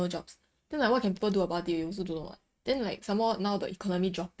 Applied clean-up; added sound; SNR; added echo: neural mask model RNNoise.